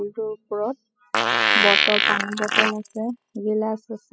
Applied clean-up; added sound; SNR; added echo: classical method spectral subtraction.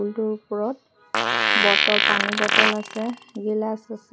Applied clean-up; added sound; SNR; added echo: none; Fart; -5 dB; none.